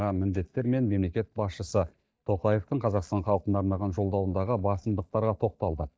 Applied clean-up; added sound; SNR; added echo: neural mask model DeepFilterNet 3.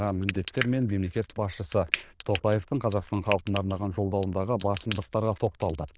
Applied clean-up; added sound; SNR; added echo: neural diffusion model UNIVERSE++.